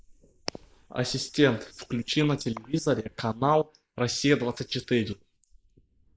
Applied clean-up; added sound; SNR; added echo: neural mask model Resemble Enhance denoiser.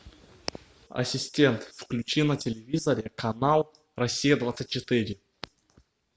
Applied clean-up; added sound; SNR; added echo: none; none; none; none.